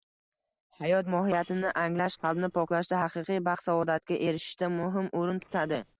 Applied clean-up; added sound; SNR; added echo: neural separator model SepFormer DNS4.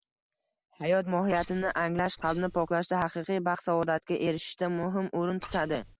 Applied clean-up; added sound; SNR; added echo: neural mask model Resemble Enhance denoiser.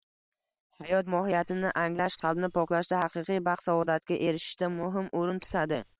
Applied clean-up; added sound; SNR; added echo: neural separator model SepFormer WHAM!.